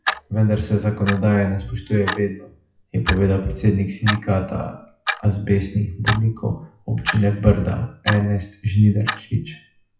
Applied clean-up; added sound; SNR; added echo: classical method WPE with log-MMSE.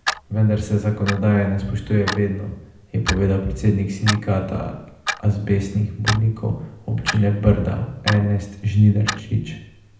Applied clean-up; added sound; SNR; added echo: none; Clock; 11 dB; reverberation time 0.7 s.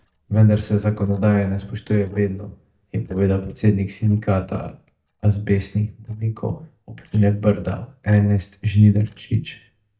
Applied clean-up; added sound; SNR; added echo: neural mask model DeepFilterNet 3.